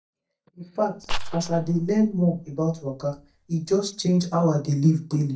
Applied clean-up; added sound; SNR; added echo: neural mask model DeepFilterNet 3.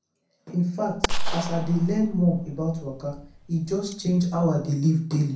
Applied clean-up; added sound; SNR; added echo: none; Gunshot, gunfire; 4 dB; reverberation time 0.6 s.